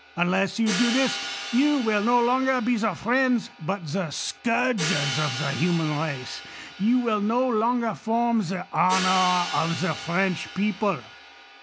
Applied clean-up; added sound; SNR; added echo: none; Hi-hat; 10 dB; none.